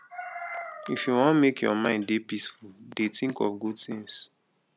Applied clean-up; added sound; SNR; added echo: none; none; none; none.